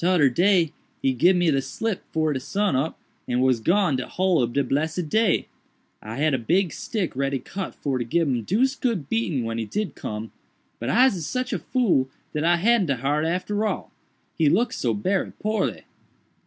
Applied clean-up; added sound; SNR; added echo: none; none; none; none.